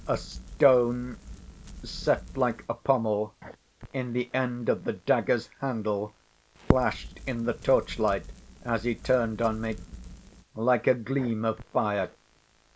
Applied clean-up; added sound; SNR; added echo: none; Crackle; 12 dB; none.